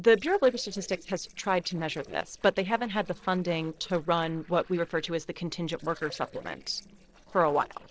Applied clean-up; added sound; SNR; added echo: neural separator model SepFormer DNS4.